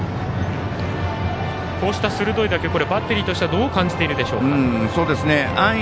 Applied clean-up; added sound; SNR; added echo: none; none; none; none.